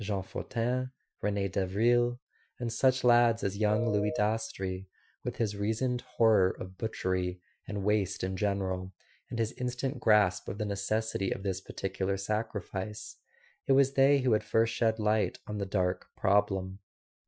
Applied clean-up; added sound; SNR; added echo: classical method Wiener filter.